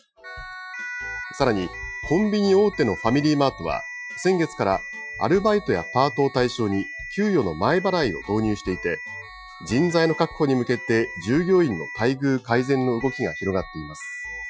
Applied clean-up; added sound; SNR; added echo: classical method Wiener filter.